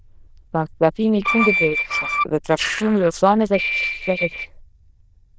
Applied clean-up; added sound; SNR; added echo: neural diffusion model UNIVERSE++.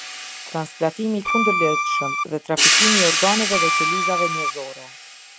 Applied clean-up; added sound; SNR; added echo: none; Hi-hat + Bowed string instrument; -4 dB; none.